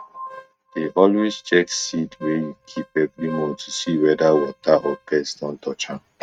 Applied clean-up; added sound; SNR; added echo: neural mask model RNNoise.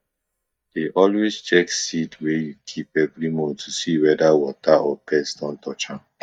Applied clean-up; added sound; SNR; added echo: neural mask model DeepFilterNet 3.